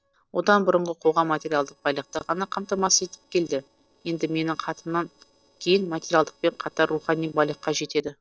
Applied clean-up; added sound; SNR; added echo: neural separator model SepFormer DNS4.